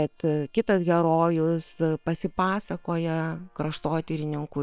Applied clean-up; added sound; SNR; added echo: neural separator model SepFormer WHAM!.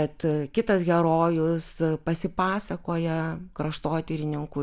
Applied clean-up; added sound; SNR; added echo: none; none; none; none.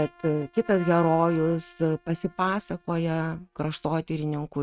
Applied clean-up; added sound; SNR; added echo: neural mask model RNNoise.